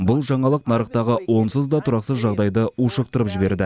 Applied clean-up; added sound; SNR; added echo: none; none; none; none.